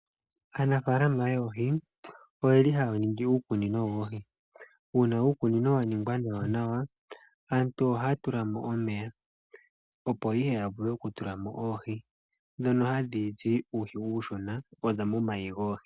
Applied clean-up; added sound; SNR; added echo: none; none; none; none.